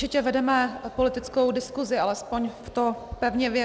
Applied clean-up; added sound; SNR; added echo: none; none; none; none.